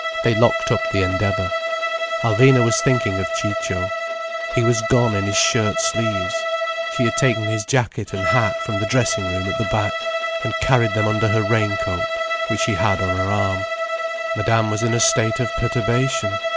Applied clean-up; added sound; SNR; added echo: none; Bowed string instrument; 2 dB; none.